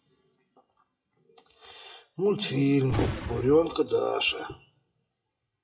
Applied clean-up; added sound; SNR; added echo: classical method WPE with log-MMSE.